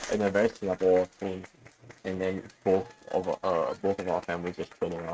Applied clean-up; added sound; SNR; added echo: neural mask model RNNoise.